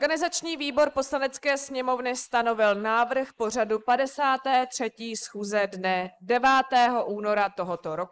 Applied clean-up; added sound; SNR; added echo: neural mask model Resemble Enhance denoiser.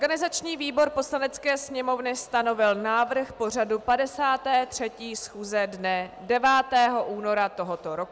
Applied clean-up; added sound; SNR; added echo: none; none; none; none.